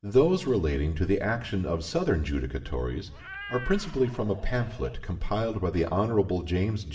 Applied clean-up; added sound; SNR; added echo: none; Meow; 16 dB; reverberation time 0.8 s.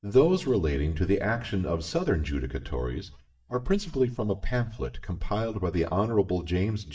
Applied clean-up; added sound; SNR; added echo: neural mask model DeepFilterNet 3.